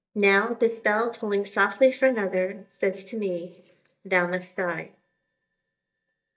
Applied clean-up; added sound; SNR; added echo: neural mask model DeepFilterNet 3.